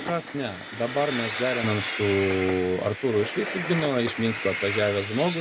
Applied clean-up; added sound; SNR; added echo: none; Train; 7 dB; none.